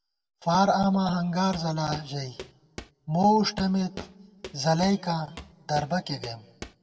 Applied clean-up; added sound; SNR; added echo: none; Walk, footsteps; 17 dB; reverberation time 1.2 s.